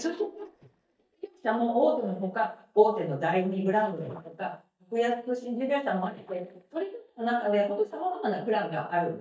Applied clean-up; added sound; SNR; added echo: neural mask model DeepFilterNet 3.